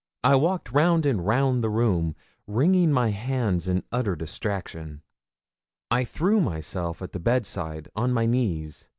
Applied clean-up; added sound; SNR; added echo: none; none; none; none.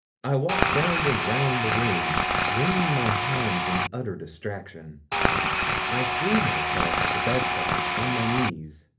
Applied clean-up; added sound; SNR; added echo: none; Tools; -4 dB; reverberation time 0.3 s.